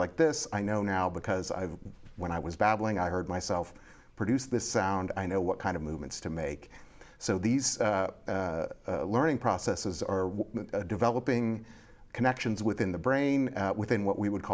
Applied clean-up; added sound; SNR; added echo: none; none; none; none.